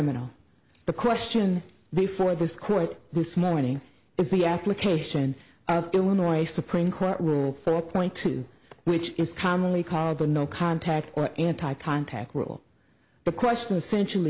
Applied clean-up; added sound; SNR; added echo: none; none; none; none.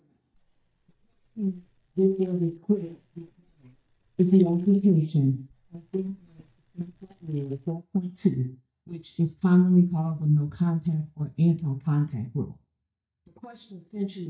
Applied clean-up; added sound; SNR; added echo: neural mask model DeepFilterNet 3.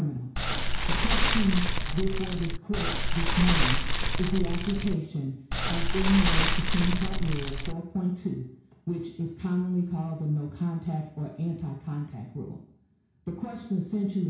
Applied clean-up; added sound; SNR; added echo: none; Fire; -5 dB; reverberation time 0.6 s.